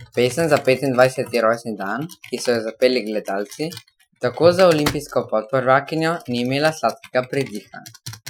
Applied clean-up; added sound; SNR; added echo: classical method Wiener filter.